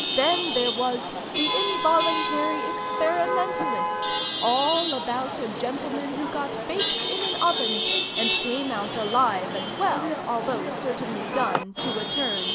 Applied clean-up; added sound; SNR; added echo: none; Chatter / Traffic noise, roadway noise / Vehicle horn, car horn, honking / Engine; 0 dB; none.